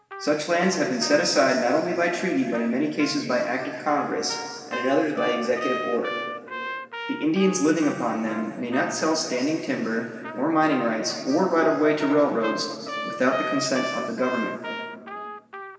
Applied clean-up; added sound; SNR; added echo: none; Trumpet; 11 dB; reverberation time 2.4 s.